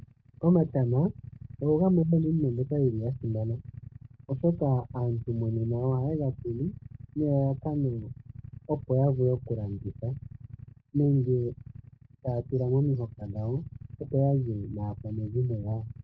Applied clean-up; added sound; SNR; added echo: neural mask model RNNoise.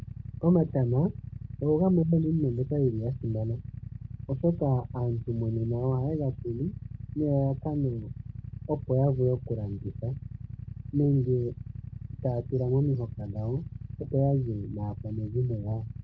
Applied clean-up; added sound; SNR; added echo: none; Idling / Motorcycle; 11 dB; none.